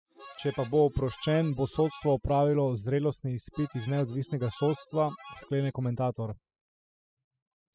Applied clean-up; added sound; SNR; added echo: classical method spectral subtraction.